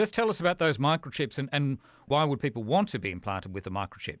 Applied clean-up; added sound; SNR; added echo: none; none; none; none.